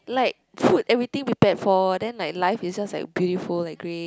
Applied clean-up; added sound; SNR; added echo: none; none; none; none.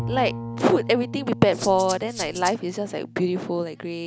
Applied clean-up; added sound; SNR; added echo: none; Rattle (instrument) + Bowed string instrument; 11 dB; none.